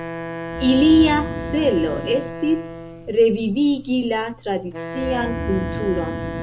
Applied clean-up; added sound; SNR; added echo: none; Breathing + Wind instrument, woodwind instrument; 8 dB; none.